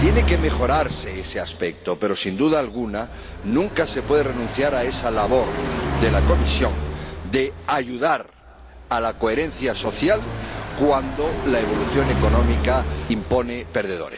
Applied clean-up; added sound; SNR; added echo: none; Car passing by; 3 dB; none.